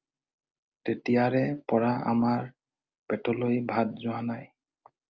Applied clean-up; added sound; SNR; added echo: none; none; none; none.